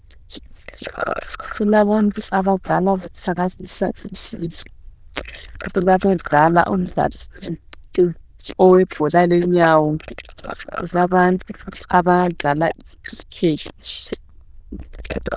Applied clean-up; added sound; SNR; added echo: neural diffusion model UNIVERSE++.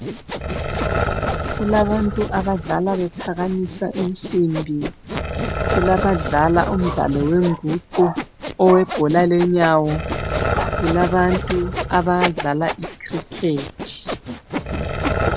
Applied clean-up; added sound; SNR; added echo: none; Growling + Sawing; 5 dB; none.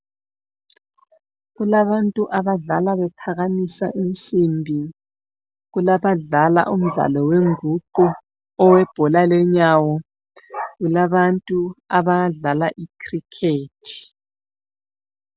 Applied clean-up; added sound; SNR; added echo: none; none; none; none.